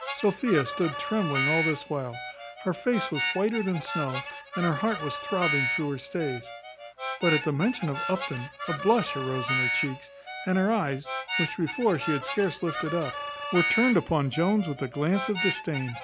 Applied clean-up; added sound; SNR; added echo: none; Harmonica; 5 dB; none.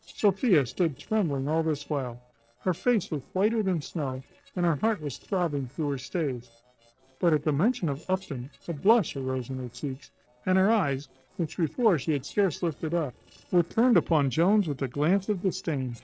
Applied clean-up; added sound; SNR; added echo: neural separator model SepFormer DNS4.